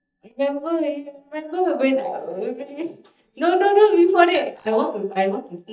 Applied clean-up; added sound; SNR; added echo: neural mask model DeepFilterNet 3.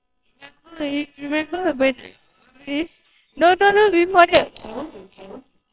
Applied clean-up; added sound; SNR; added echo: neural separator model SepFormer WHAMR!.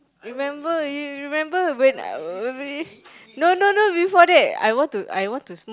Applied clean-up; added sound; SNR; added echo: none; none; none; none.